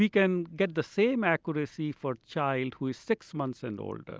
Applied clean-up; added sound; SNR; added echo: none; none; none; none.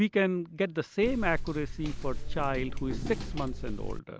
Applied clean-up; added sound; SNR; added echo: none; Walk, footsteps; 2 dB; none.